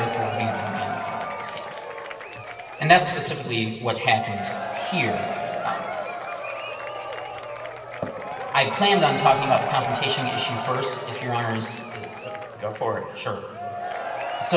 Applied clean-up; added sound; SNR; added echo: none; Applause / Crowd / Cheering; 5 dB; reverberation time 2.1 s.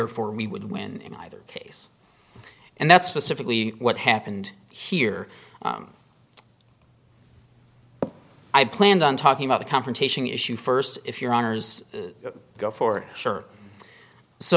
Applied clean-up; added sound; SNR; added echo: none; none; none; none.